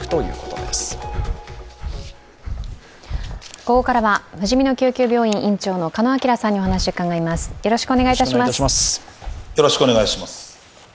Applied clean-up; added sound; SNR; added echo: none; Breathing; 11 dB; none.